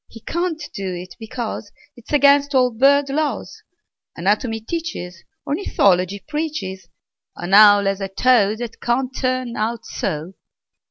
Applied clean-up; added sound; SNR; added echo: none; none; none; none.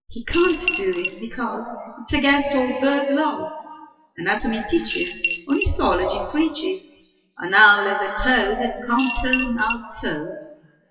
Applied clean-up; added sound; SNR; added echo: classical method WPE with log-MMSE.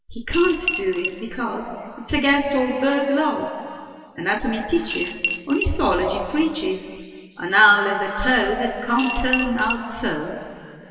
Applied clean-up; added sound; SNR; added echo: none; Coin (dropping) / Glass; 4 dB; reverberation time 2.7 s.